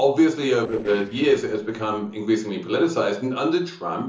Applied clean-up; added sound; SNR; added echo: neural separator model SepFormer DNS4.